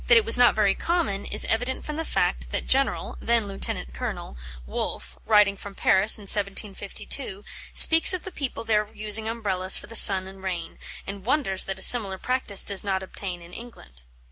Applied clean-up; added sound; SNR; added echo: none; none; none; none.